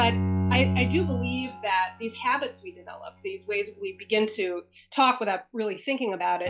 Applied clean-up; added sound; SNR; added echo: classical method log-MMSE.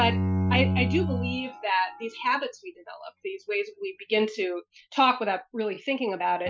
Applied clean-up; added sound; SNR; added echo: classical method Wiener filter.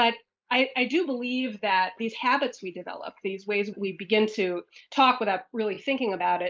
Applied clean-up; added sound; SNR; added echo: neural mask model Resemble Enhance denoiser.